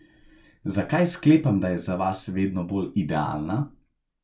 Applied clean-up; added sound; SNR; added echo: none; none; none; none.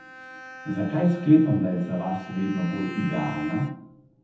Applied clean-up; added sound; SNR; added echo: none; Bowed string instrument; 17 dB; reverberation time 0.8 s.